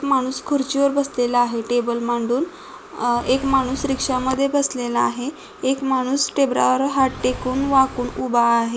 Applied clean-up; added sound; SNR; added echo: none; Engine / Car; 13 dB; none.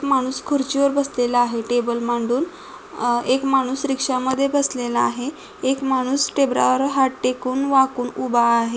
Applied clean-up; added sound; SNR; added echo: none; none; none; none.